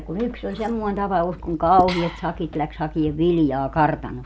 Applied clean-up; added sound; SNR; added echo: none; Liquid; 18 dB; none.